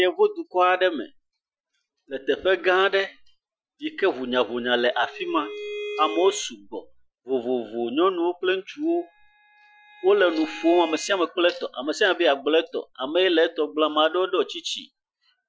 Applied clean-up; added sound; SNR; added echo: classical method Wiener filter.